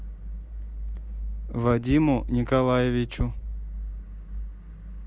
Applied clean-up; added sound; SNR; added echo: none; none; none; none.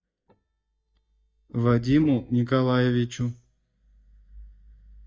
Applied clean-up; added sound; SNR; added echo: neural mask model DeepFilterNet 3.